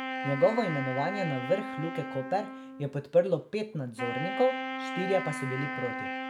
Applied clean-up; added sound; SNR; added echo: none; Wind instrument, woodwind instrument; 6 dB; none.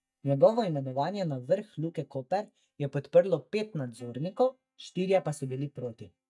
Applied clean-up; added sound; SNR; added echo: neural mask model DeepFilterNet 3.